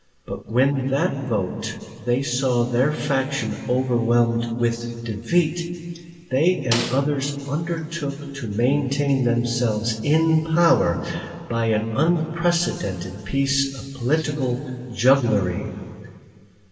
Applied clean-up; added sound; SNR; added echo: none; Snare drum; 8 dB; reverberation time 2.7 s.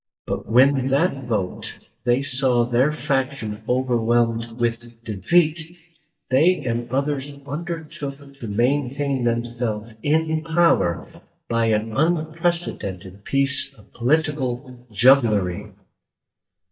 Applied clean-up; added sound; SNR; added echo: neural mask model DeepFilterNet 3.